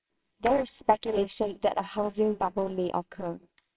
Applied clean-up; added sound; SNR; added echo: neural separator model SepFormer WHAMR!.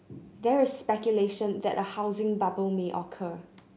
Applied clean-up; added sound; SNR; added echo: none; none; none; none.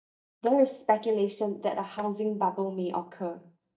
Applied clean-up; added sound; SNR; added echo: neural mask model DeepFilterNet 3.